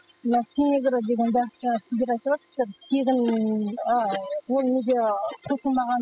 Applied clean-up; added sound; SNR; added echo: classical method spectral subtraction.